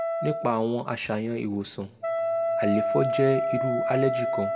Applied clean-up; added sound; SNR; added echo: none; Wind instrument, woodwind instrument; 0 dB; reverberation time 1.8 s.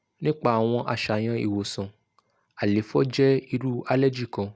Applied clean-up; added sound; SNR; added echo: none; none; none; none.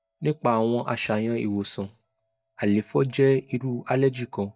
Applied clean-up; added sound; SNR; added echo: neural mask model DeepFilterNet 3.